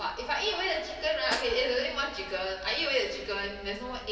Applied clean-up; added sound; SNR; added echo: none; Snare drum; 13 dB; reverberation time 2.5 s.